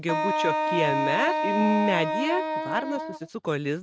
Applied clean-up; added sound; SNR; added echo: neural mask model RNNoise.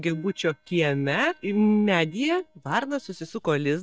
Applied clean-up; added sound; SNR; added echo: neural mask model DeepFilterNet 3.